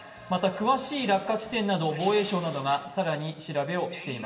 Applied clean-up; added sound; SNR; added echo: none; Tools; 20 dB; reverberation time 0.9 s.